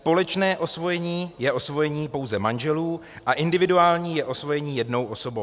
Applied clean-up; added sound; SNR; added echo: none; none; none; none.